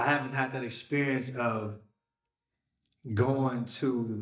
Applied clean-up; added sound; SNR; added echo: neural mask model DeepFilterNet 3.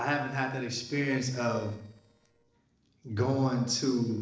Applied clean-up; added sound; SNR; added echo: neural separator model SepFormer DNS4.